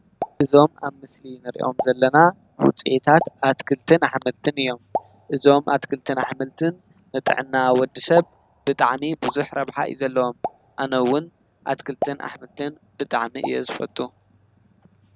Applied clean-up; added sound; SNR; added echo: none; Explosion; 14 dB; none.